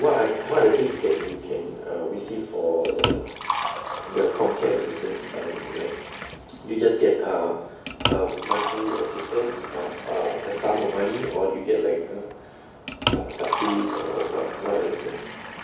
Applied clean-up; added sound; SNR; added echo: none; Liquid; 7 dB; reverberation time 2.2 s.